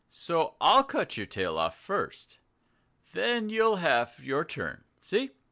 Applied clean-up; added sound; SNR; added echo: none; none; none; none.